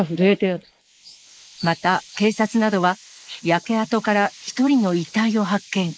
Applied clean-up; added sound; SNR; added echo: neural mask model Resemble Enhance denoiser.